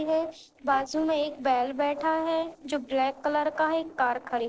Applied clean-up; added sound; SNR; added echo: neural separator model SepFormer DNS4.